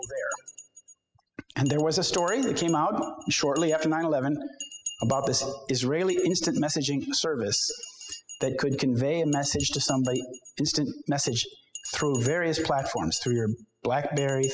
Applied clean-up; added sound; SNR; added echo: classical method spectral subtraction.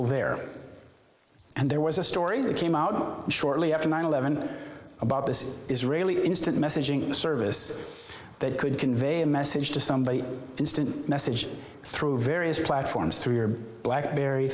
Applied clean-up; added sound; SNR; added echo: neural mask model Resemble Enhance denoiser.